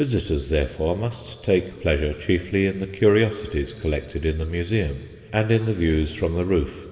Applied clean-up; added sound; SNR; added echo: none; none; none; reverberation time 2.1 s.